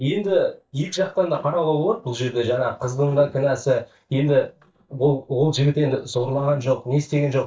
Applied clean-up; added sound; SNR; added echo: neural mask model DeepFilterNet 3.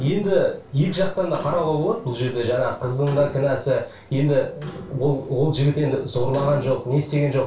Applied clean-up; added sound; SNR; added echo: none; Clock; 18 dB; reverberation time 0.2 s.